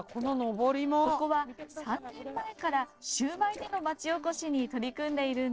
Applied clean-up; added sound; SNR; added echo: neural separator model SepFormer DNS4.